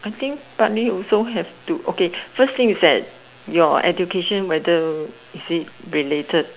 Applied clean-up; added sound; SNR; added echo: none; none; none; none.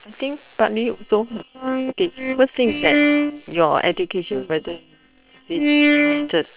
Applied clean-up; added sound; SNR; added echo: neural separator model SepFormer WHAM!.